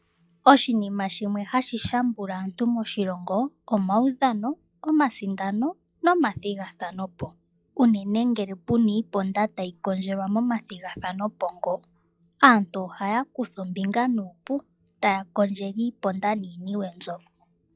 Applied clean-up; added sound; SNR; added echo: classical method log-MMSE.